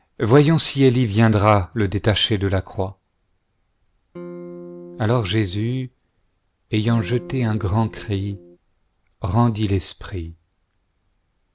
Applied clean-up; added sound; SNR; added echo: none; Electric guitar / Strum; 16 dB; none.